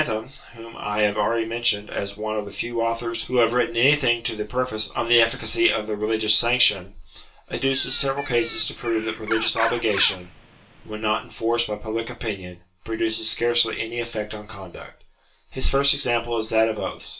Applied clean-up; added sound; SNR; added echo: none; Bird; 9 dB; reverberation time 0.2 s.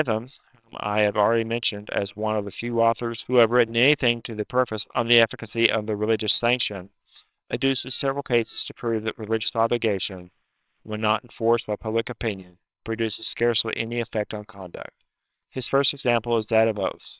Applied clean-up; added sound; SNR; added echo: neural separator model SepFormer WHAMR!.